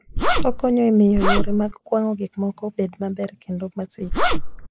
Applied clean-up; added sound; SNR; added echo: neural mask model Resemble Enhance denoiser.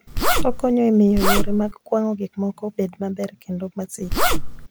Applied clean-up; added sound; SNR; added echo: none; Zipper (clothing); -4 dB; none.